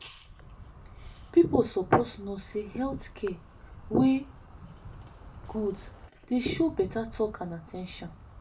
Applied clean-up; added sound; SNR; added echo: none; Insect; 17 dB; reverberation time 0.2 s.